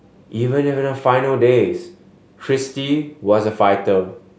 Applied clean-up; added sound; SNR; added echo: none; none; none; none.